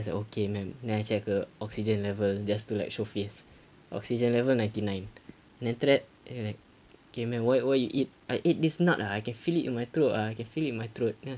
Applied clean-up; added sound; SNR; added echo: none; none; none; none.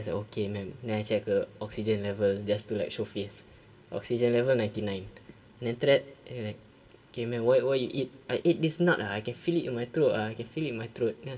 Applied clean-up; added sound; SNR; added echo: none; none; none; reverberation time 0.2 s.